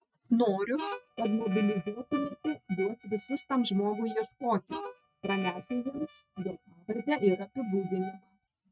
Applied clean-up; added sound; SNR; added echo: neural mask model RNNoise.